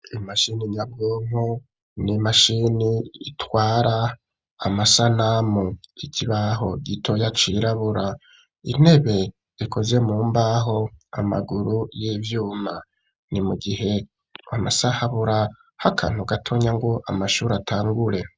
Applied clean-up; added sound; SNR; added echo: none; none; none; none.